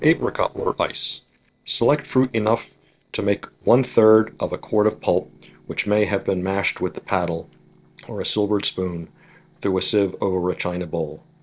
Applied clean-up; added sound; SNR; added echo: neural separator model SepFormer DNS4.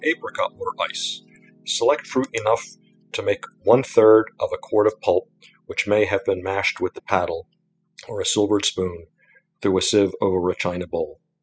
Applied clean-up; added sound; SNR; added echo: classical method spectral subtraction.